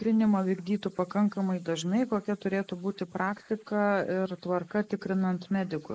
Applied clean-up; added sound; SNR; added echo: neural mask model Resemble Enhance denoiser.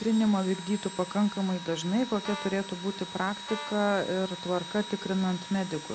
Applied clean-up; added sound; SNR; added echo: none; Engine / Drill + Brass instrument; 12 dB; none.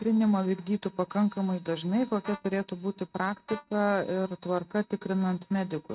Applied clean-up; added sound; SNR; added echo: neural mask model RNNoise.